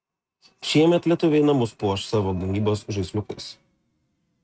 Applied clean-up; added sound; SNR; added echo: neural mask model RNNoise.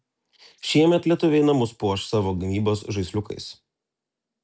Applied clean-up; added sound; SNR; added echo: none; none; none; none.